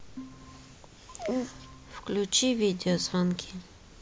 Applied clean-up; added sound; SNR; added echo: none; Organ; 17 dB; none.